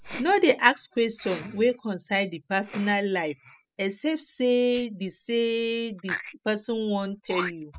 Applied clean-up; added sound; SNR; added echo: classical method spectral subtraction.